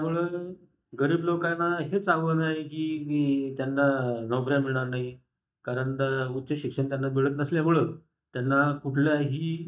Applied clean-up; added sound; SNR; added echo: neural mask model DeepFilterNet 3.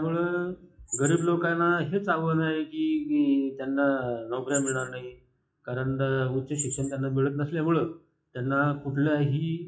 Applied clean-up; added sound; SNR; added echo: classical method WPE with log-MMSE.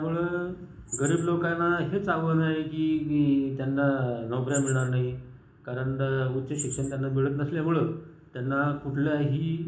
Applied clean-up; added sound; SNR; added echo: none; Chirp, tweet; 15 dB; reverberation time 0.4 s.